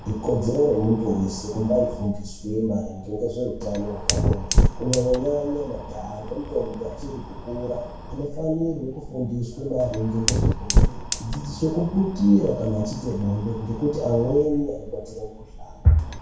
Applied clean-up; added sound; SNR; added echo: none; Fire; 3 dB; reverberation time 0.6 s.